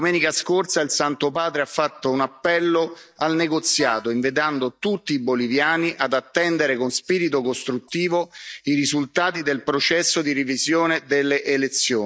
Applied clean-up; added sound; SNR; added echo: neural mask model DeepFilterNet 3.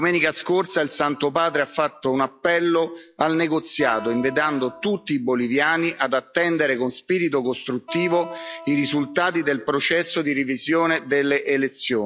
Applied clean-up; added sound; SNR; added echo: classical method log-MMSE.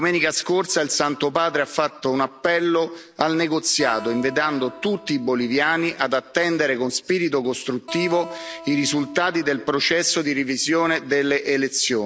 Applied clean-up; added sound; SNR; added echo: none; Acoustic guitar; 18 dB; none.